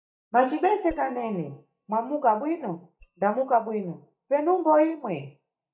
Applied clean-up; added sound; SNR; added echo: neural mask model DeepFilterNet 3.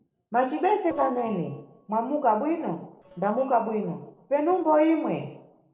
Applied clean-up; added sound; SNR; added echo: neural separator model SepFormer DNS4.